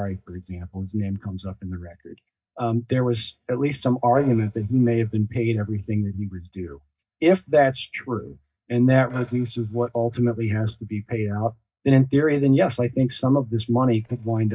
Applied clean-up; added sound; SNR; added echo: neural mask model DeepFilterNet 3.